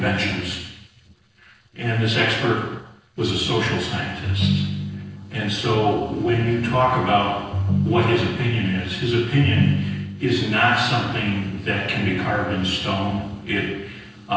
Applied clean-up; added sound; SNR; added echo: neural separator model SepFormer DNS4.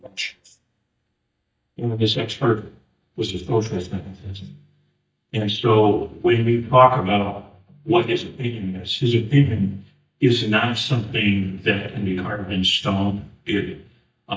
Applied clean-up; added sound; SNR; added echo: neural mask model DeepFilterNet 3.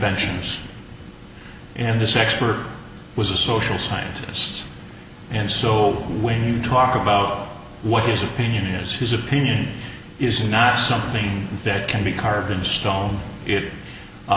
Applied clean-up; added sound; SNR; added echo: none; none; none; none.